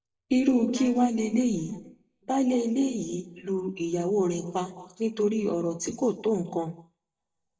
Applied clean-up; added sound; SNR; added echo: neural mask model DeepFilterNet 3.